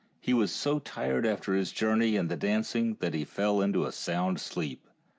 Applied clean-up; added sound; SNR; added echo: none; none; none; none.